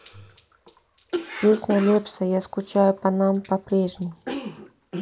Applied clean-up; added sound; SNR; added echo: none; Cough; 13 dB; none.